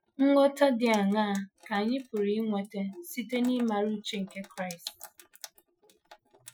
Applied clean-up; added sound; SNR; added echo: classical method Wiener filter.